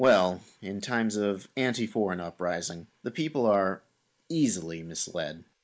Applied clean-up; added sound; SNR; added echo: neural mask model Resemble Enhance denoiser.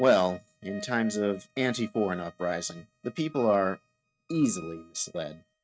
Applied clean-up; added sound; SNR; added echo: neural mask model RNNoise.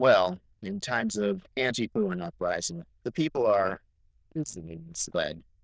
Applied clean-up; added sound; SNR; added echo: neural diffusion model UNIVERSE++.